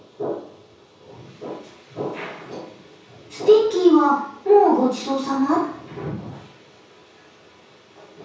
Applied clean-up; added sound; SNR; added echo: none; none; none; reverberation time 0.6 s.